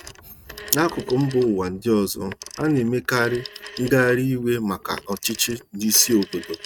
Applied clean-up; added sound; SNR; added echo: neural mask model RNNoise.